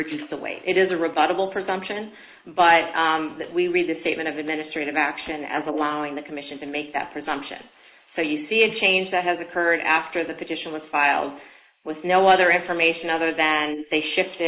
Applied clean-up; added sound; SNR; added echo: neural mask model Resemble Enhance denoiser.